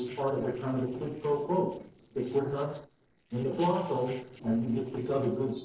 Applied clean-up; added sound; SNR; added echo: neural separator model SepFormer DNS4.